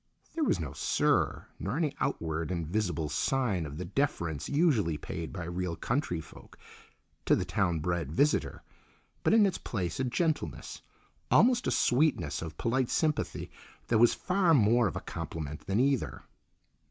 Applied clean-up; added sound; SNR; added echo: none; none; none; none.